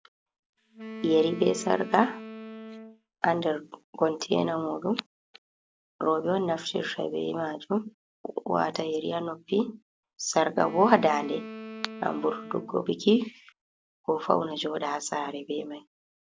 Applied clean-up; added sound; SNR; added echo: none; Wind instrument, woodwind instrument; 13 dB; none.